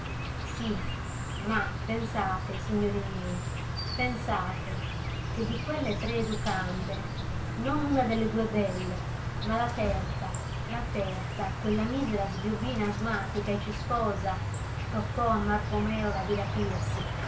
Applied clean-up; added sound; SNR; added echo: none; Insect; 1 dB; reverberation time 0.2 s.